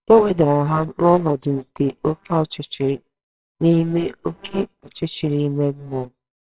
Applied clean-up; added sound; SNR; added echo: neural separator model SepFormer WHAMR!.